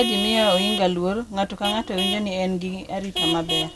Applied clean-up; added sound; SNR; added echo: none; Vehicle horn, car horn, honking / Truck; 4 dB; none.